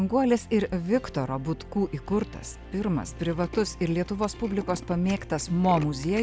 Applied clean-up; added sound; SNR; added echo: none; Tools; 19 dB; none.